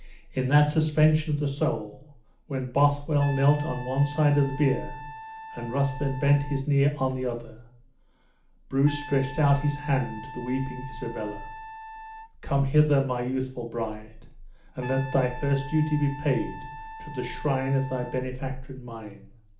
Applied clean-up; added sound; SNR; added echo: none; Trumpet; 14 dB; reverberation time 0.4 s.